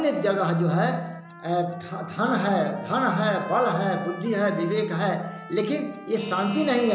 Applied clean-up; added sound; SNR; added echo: none; Trumpet + Alarm / Clock; 17 dB; none.